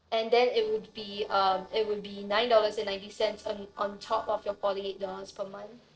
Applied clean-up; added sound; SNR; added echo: neural separator model SepFormer DNS4.